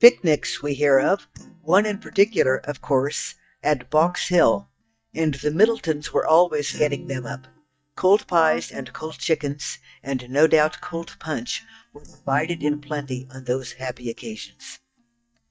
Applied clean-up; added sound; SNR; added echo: neural mask model DeepFilterNet 3.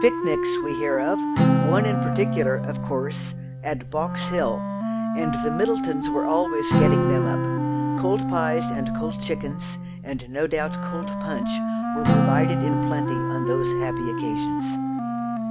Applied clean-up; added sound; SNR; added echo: none; Acoustic guitar + Wind instrument, woodwind instrument; -4 dB; none.